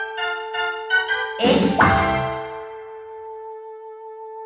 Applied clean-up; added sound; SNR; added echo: none; Wind instrument, woodwind instrument; 11 dB; reverberation time 0.9 s.